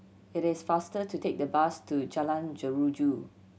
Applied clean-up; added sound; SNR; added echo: none; none; none; none.